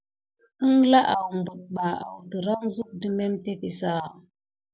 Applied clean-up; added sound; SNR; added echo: none; none; none; none.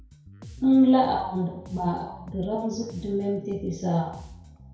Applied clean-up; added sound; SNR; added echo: none; Bass guitar; 19 dB; reverberation time 0.6 s.